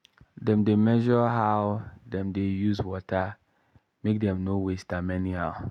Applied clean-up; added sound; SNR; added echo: none; none; none; none.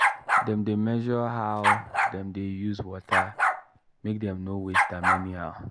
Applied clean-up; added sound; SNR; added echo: none; Bark; -2 dB; none.